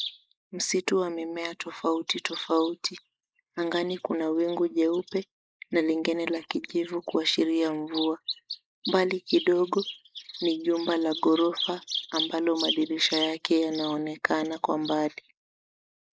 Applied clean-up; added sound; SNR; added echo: neural mask model Resemble Enhance denoiser.